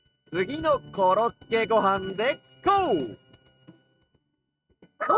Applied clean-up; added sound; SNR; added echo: neural mask model RNNoise.